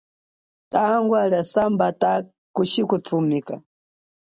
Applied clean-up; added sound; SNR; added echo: none; none; none; none.